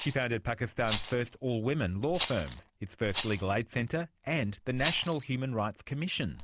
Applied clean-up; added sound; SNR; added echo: none; Rattle; 1 dB; none.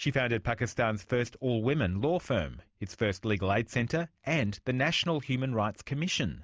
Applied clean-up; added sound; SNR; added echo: none; none; none; none.